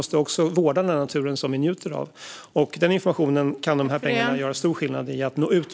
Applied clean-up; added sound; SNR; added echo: none; none; none; none.